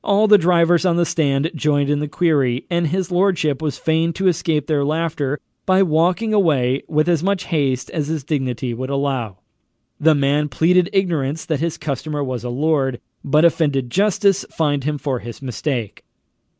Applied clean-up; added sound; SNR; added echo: none; none; none; none.